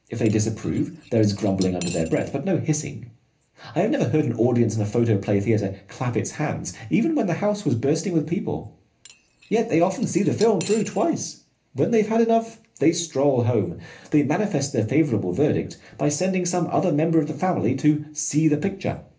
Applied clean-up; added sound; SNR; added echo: none; Cutlery, silverware / Dishes, pots, and pans; 19 dB; reverberation time 0.3 s.